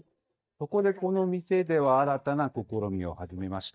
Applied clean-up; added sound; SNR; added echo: neural mask model DeepFilterNet 3.